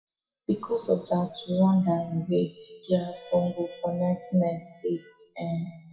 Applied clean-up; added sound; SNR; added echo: classical method WPE with log-MMSE.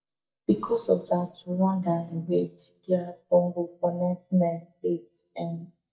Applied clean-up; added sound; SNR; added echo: neural mask model DeepFilterNet 3.